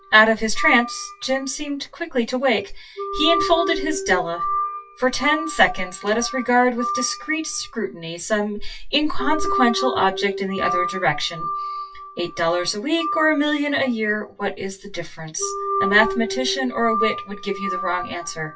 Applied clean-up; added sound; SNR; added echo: classical method WPE with log-MMSE.